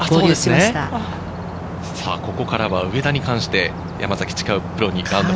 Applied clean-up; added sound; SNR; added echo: none; none; none; none.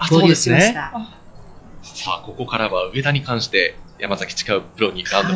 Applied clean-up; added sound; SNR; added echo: classical method log-MMSE.